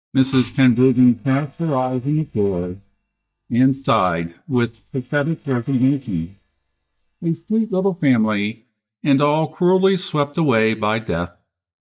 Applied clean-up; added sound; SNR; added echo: neural mask model DeepFilterNet 3.